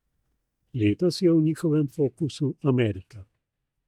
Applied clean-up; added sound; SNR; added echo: neural mask model DeepFilterNet 3.